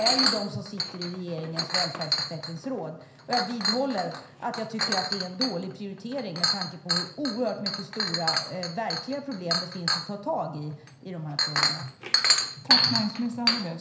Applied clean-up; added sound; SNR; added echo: none; Chink, clink; -3 dB; reverberation time 0.5 s.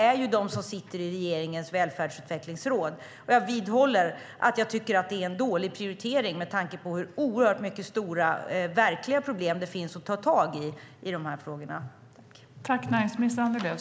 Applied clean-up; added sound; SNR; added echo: none; none; none; none.